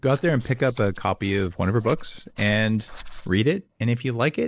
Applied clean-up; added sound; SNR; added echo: neural mask model Resemble Enhance denoiser.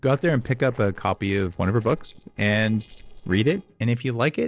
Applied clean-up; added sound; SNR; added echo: neural separator model SepFormer DNS4.